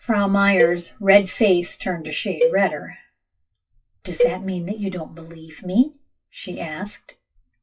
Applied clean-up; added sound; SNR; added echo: classical method WPE with log-MMSE.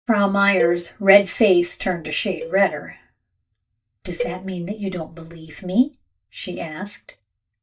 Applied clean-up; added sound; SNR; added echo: neural mask model DeepFilterNet 3.